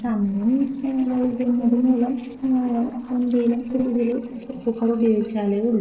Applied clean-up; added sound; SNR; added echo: neural separator model SepFormer DNS4.